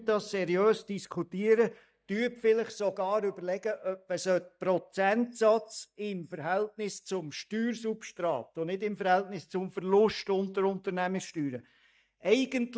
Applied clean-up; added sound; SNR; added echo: neural mask model DeepFilterNet 3.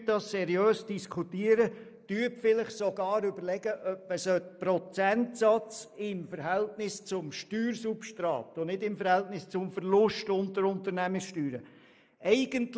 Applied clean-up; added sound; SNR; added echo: neural mask model Resemble Enhance denoiser.